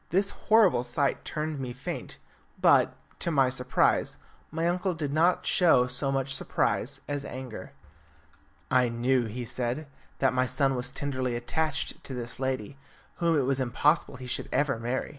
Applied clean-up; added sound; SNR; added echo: none; none; none; none.